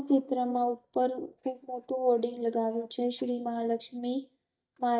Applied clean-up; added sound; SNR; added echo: neural mask model DeepFilterNet 3.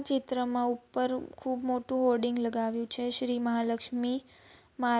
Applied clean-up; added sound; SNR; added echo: none; none; none; none.